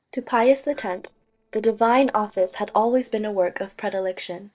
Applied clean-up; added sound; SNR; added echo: neural separator model SepFormer DNS4.